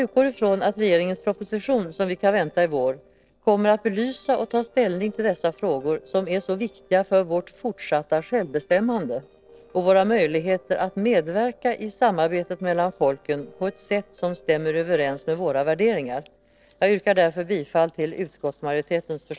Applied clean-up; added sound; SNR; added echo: neural separator model SepFormer DNS4.